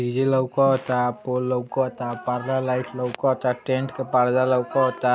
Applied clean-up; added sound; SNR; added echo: none; none; none; none.